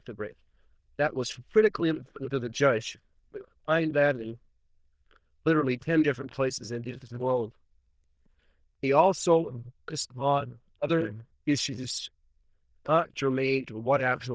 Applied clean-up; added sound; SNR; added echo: neural diffusion model UNIVERSE++.